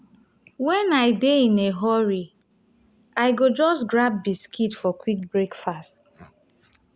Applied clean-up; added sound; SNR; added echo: none; none; none; none.